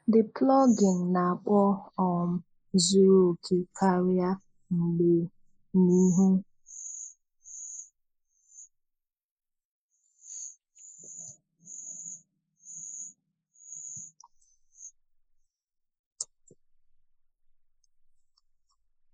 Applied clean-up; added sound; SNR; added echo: neural mask model Resemble Enhance denoiser.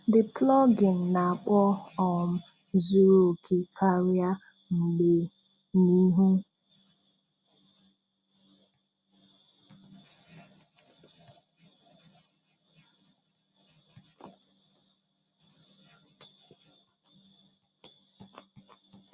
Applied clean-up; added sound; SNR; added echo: none; none; none; none.